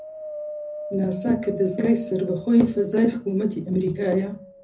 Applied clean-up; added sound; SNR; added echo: none; Wind; 14 dB; reverberation time 0.4 s.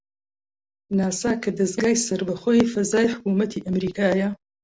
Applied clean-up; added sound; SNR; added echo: none; none; none; none.